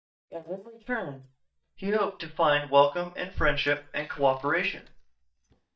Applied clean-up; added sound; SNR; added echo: neural mask model DeepFilterNet 3.